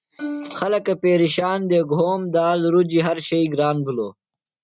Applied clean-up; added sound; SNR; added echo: neural mask model RNNoise.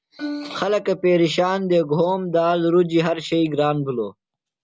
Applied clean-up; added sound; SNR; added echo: none; Plucked string instrument; 15 dB; none.